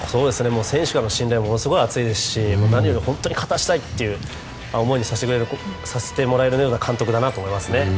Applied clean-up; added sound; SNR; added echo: none; Bass guitar; 18 dB; none.